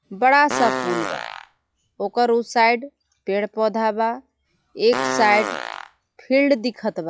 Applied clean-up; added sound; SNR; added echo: classical method log-MMSE.